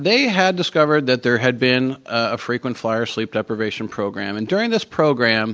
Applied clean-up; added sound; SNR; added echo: none; none; none; none.